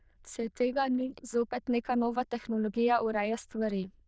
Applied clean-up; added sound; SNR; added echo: neural diffusion model UNIVERSE++.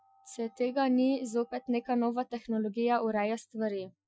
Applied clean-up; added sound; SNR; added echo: classical method Wiener filter.